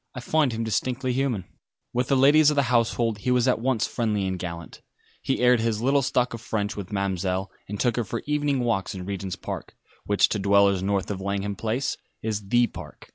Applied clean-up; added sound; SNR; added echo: none; none; none; none.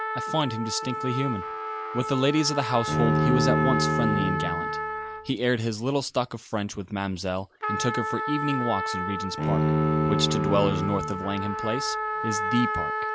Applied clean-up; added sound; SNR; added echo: none; Bowed string instrument + Trumpet; 0 dB; none.